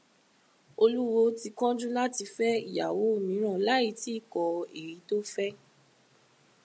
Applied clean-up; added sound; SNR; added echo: none; none; none; none.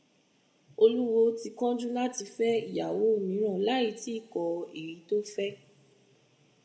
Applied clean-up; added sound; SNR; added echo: none; none; none; reverberation time 1.0 s.